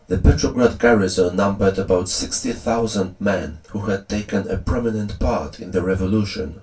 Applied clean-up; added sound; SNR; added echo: none; none; none; reverberation time 0.2 s.